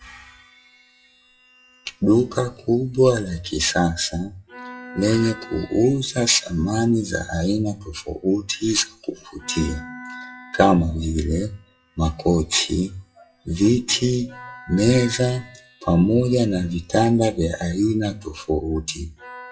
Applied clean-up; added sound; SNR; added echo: classical method WPE with log-MMSE.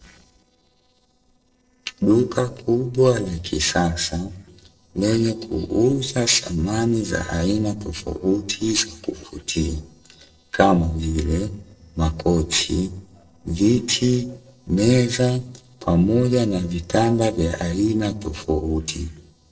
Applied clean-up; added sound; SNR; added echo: neural separator model SepFormer DNS4.